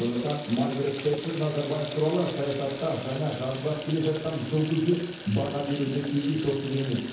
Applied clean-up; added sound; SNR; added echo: none; Water tap, faucet; 13 dB; reverberation time 0.9 s.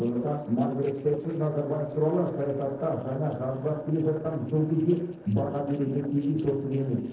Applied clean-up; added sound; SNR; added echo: neural separator model SepFormer DNS4.